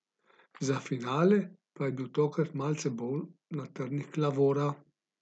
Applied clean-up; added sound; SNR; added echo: none; none; none; none.